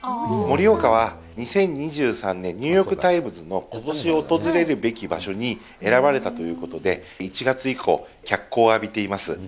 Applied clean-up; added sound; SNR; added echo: none; none; none; none.